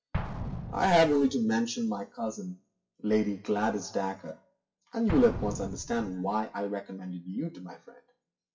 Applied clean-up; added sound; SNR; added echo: classical method WPE with log-MMSE.